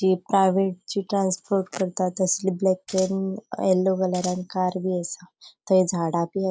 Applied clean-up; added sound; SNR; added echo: none; Scissors; 13 dB; none.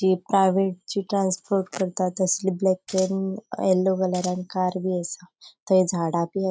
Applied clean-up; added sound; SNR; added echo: neural mask model RNNoise.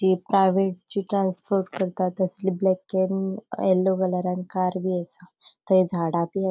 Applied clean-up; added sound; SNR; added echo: none; none; none; none.